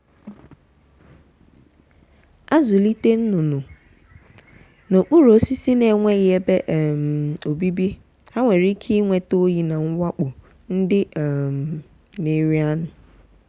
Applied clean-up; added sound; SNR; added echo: none; none; none; none.